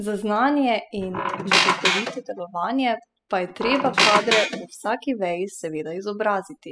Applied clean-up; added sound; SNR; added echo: classical method spectral subtraction.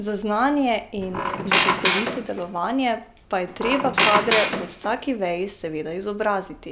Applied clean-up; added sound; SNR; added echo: none; Squeak; -1 dB; none.